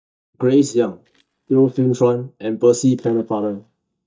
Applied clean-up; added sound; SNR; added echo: neural mask model DeepFilterNet 3.